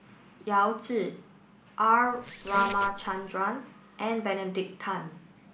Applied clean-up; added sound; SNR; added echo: none; Squeak; 11 dB; none.